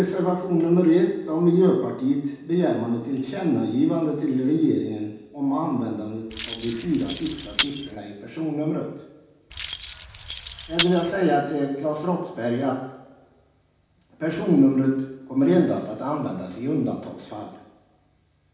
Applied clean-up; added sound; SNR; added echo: none; Keys jangling; 8 dB; reverberation time 0.9 s.